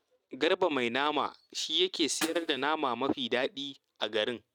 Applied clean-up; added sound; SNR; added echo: neural mask model RNNoise.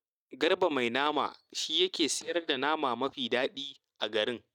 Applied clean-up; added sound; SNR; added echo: neural mask model DeepFilterNet 3.